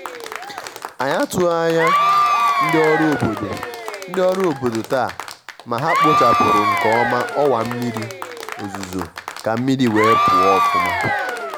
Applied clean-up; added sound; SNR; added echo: none; Applause / Crowd / Cheering; 0 dB; none.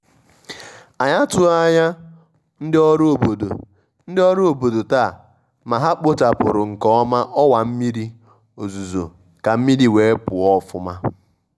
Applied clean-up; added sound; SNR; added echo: none; none; none; none.